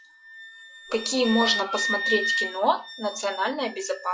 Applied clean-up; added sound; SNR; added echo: classical method log-MMSE.